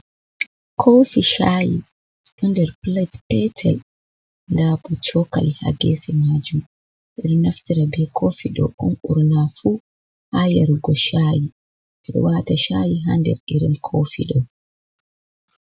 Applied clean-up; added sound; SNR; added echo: none; none; none; none.